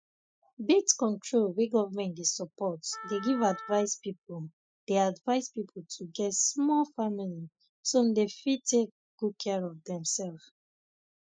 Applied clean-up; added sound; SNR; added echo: classical method spectral subtraction.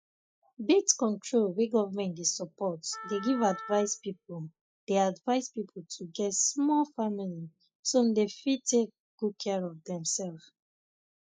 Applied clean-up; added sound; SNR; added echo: classical method log-MMSE.